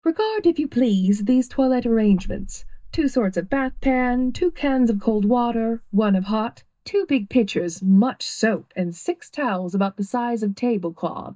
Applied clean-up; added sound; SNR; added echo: neural mask model DeepFilterNet 3.